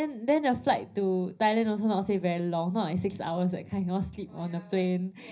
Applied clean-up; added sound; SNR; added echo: none; none; none; reverberation time 0.5 s.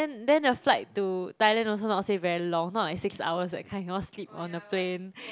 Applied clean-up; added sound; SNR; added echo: none; none; none; none.